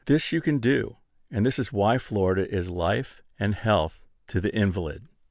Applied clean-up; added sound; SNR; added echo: none; none; none; none.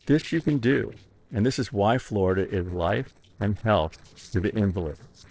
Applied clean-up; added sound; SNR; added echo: neural separator model SepFormer DNS4.